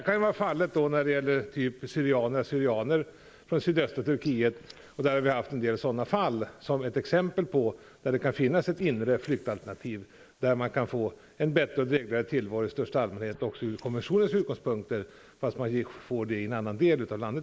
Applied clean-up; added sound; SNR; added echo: neural mask model Resemble Enhance denoiser.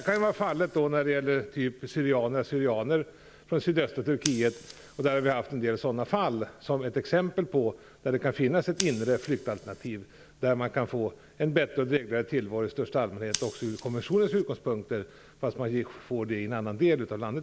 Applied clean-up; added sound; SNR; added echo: none; Scissors; 18 dB; none.